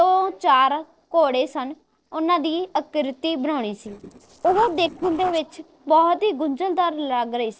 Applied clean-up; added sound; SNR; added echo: neural separator model SepFormer DNS4.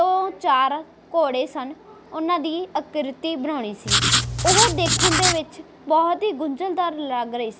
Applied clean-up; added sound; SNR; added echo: none; Writing; -4 dB; none.